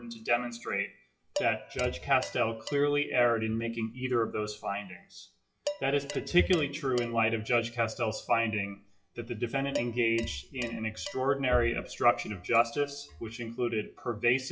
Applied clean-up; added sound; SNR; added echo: classical method WPE with log-MMSE.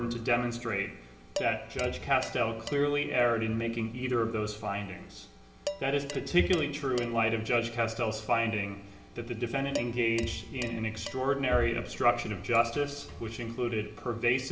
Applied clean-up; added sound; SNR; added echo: none; Dishes, pots, and pans; 15 dB; reverberation time 0.8 s.